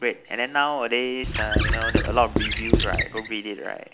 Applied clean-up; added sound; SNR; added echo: none; Squeak / Writing; -2 dB; none.